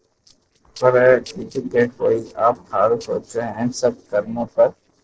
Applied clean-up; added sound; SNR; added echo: neural separator model SepFormer DNS4.